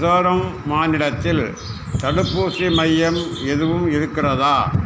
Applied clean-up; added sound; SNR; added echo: none; Chirp, tweet; 14 dB; none.